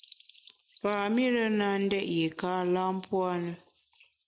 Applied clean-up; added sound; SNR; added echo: none; Chirp, tweet; 10 dB; none.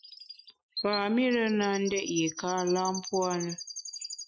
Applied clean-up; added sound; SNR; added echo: classical method Wiener filter.